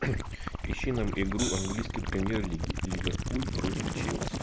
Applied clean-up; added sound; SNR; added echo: none; Gurgling / Liquid + Hi-hat; 0 dB; none.